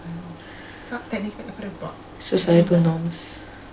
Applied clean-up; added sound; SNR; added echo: none; none; none; none.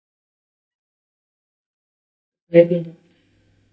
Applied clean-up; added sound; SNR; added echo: neural mask model DeepFilterNet 3.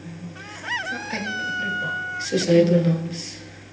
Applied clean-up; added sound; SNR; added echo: none; Chicken, rooster; 7 dB; reverberation time 0.8 s.